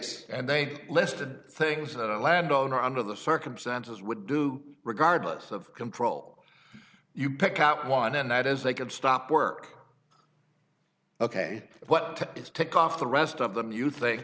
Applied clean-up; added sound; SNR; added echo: none; none; none; none.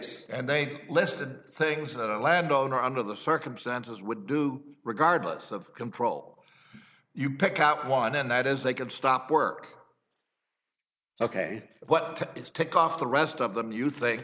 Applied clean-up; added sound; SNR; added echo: neural mask model Resemble Enhance denoiser.